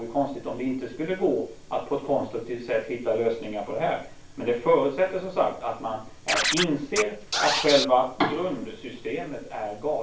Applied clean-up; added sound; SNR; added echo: none; Scratching (performance technique); 3 dB; reverberation time 0.3 s.